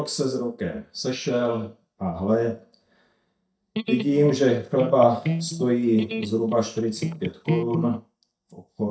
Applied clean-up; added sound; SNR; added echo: neural mask model DeepFilterNet 3.